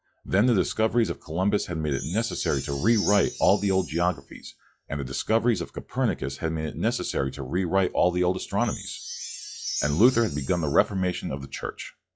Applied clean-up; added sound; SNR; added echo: classical method log-MMSE.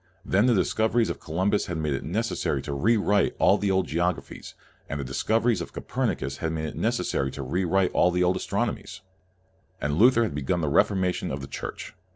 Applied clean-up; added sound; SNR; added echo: none; none; none; none.